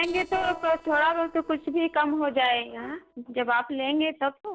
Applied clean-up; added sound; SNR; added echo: neural separator model SepFormer DNS4.